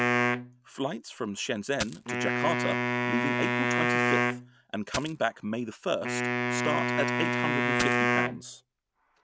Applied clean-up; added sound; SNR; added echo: none; Wind instrument, woodwind instrument + Coin (dropping); -5 dB; none.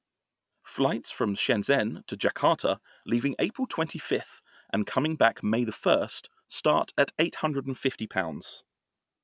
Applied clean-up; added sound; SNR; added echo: none; none; none; none.